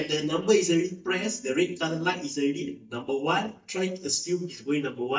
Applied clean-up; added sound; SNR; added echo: neural mask model DeepFilterNet 3.